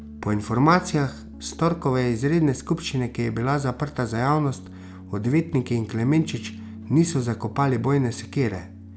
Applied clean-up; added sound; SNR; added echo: none; Piano; 16 dB; none.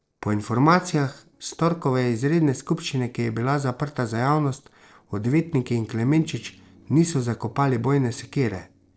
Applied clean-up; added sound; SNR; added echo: neural separator model SepFormer DNS4.